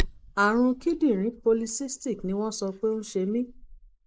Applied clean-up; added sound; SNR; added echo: neural mask model Resemble Enhance denoiser.